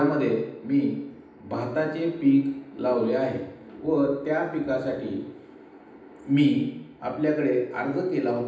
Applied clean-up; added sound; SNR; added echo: none; none; none; reverberation time 0.9 s.